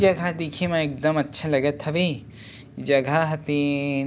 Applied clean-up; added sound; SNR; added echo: none; none; none; none.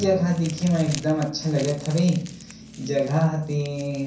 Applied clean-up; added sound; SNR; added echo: none; Crumpling, crinkling; 19 dB; reverberation time 0.6 s.